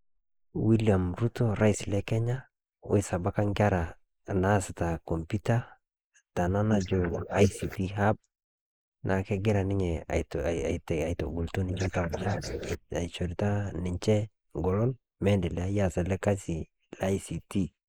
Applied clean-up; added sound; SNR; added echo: neural mask model Resemble Enhance denoiser.